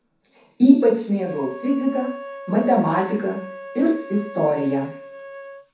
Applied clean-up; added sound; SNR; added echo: none; Wind instrument, woodwind instrument; 16 dB; reverberation time 0.7 s.